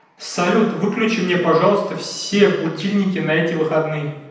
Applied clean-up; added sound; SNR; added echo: none; none; none; reverberation time 0.9 s.